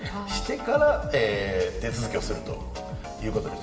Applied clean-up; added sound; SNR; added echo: none; none; none; reverberation time 2.5 s.